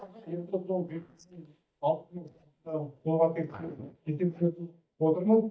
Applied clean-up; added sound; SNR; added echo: neural mask model DeepFilterNet 3.